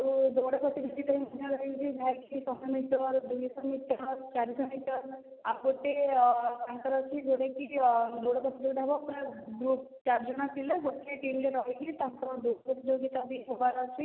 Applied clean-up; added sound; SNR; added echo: none; none; none; none.